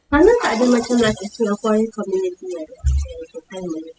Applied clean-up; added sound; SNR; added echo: classical method spectral subtraction.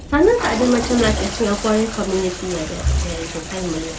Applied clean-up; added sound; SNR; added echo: none; Toilet flush; 9 dB; none.